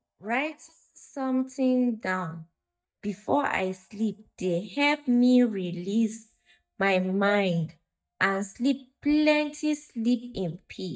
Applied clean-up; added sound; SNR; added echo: neural mask model DeepFilterNet 3.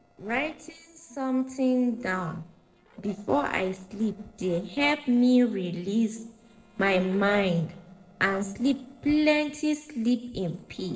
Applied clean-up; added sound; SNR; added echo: neural separator model SepFormer DNS4.